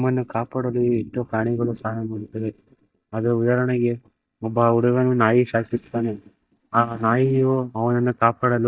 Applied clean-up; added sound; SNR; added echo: neural mask model DeepFilterNet 3.